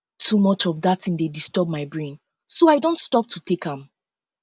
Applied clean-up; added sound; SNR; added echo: none; none; none; none.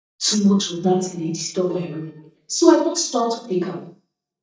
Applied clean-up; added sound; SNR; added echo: neural mask model DeepFilterNet 3.